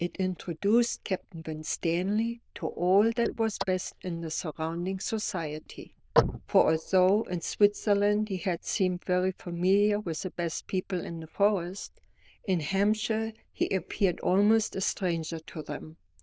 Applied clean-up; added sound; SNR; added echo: neural diffusion model UNIVERSE++.